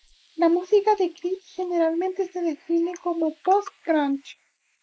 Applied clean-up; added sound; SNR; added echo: neural mask model Resemble Enhance denoiser.